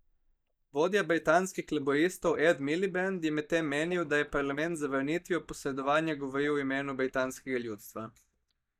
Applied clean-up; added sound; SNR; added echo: neural mask model DeepFilterNet 3.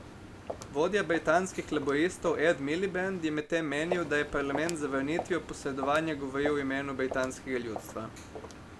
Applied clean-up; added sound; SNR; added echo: none; Walk, footsteps; 11 dB; none.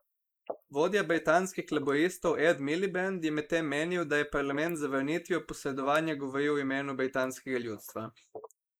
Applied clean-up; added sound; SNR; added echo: neural mask model Resemble Enhance denoiser.